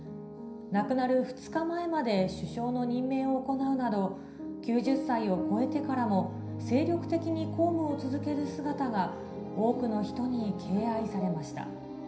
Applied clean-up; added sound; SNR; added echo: none; none; none; reverberation time 0.5 s.